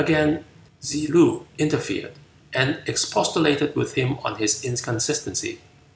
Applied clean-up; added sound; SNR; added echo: none; none; none; none.